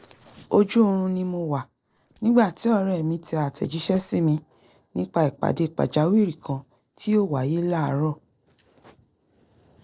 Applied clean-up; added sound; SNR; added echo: neural separator model SepFormer DNS4.